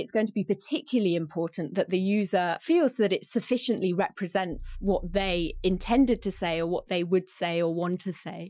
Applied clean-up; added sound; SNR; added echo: classical method Wiener filter.